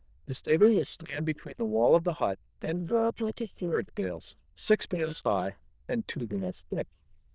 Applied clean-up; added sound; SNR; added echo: neural diffusion model UNIVERSE++.